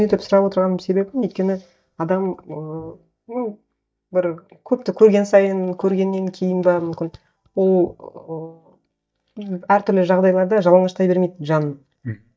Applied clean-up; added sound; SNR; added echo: neural mask model DeepFilterNet 3.